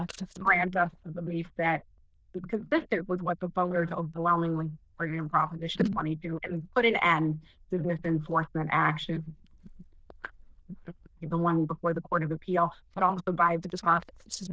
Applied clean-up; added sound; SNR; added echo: neural diffusion model UNIVERSE++.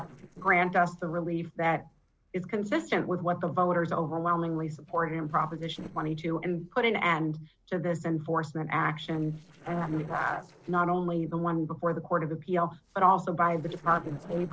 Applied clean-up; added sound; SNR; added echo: neural separator model SepFormer DNS4.